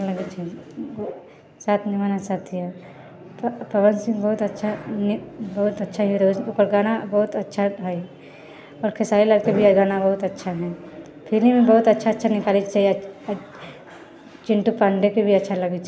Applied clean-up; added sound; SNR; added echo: none; none; none; none.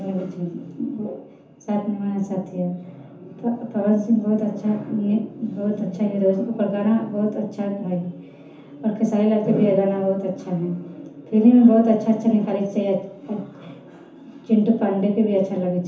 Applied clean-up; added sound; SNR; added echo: none; none; none; reverberation time 0.9 s.